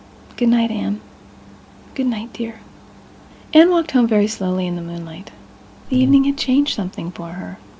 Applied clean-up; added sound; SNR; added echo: none; Buzz; 10 dB; none.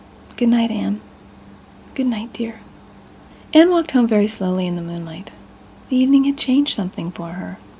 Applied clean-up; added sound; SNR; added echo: none; none; none; none.